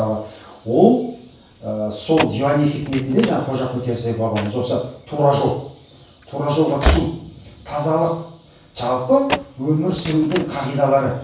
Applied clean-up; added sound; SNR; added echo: none; Slam / Train; 10 dB; reverberation time 0.7 s.